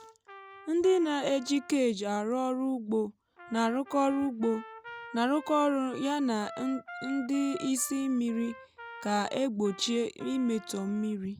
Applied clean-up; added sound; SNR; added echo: none; Trumpet; 18 dB; none.